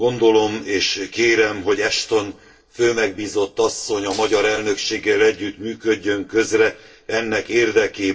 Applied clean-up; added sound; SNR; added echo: neural separator model SepFormer DNS4.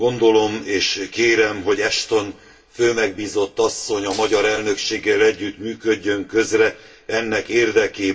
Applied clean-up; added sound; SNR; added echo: none; Shatter; 19 dB; reverberation time 0.2 s.